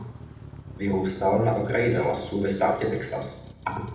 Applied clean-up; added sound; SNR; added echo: none; Motor vehicle (road); 15 dB; reverberation time 0.8 s.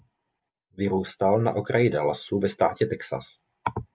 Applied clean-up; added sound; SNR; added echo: none; none; none; none.